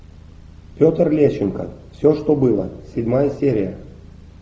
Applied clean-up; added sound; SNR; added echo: none; none; none; none.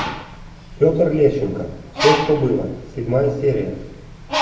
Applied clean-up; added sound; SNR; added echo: none; Bird; 8 dB; reverberation time 0.7 s.